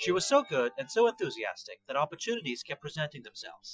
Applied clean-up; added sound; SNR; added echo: classical method Wiener filter.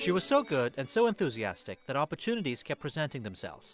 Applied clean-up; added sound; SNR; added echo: none; none; none; none.